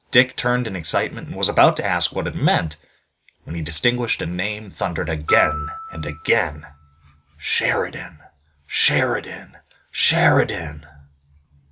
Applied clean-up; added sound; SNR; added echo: none; Glockenspiel; 9 dB; none.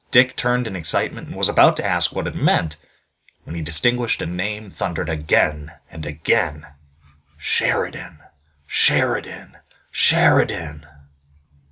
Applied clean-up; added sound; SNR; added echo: none; none; none; none.